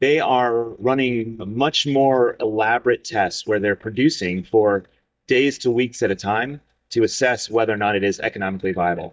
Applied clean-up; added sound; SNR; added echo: neural mask model DeepFilterNet 3.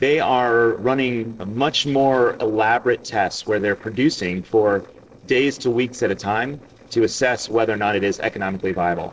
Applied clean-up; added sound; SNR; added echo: neural separator model SepFormer DNS4.